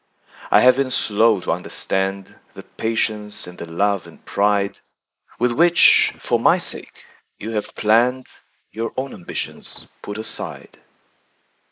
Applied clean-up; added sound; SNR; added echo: neural mask model Resemble Enhance denoiser.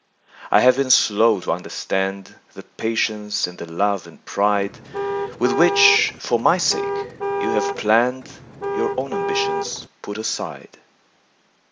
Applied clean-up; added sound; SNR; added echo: none; Car; 3 dB; none.